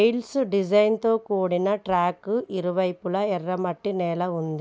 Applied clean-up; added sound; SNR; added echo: none; none; none; none.